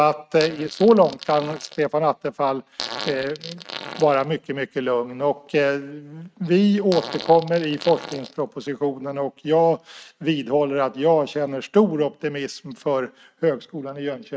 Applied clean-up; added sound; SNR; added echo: neural mask model RNNoise.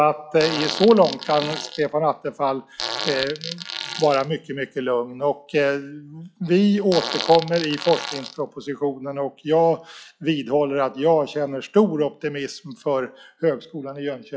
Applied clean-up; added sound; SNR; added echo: classical method log-MMSE.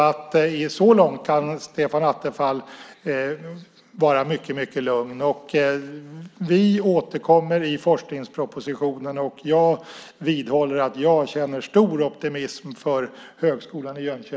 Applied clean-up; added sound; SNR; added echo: none; none; none; none.